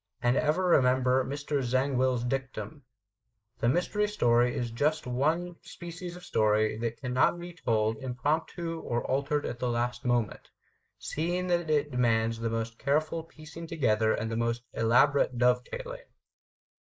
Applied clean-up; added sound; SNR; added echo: neural mask model Resemble Enhance denoiser.